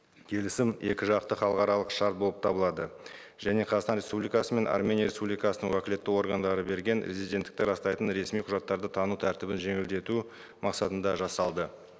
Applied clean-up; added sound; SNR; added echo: none; none; none; none.